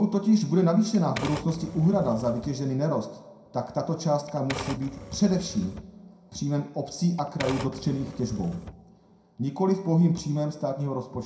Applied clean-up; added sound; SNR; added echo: none; Typewriter; 14 dB; reverberation time 0.5 s.